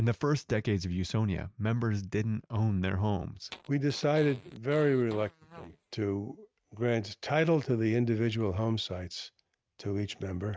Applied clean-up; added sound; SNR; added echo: neural mask model RNNoise.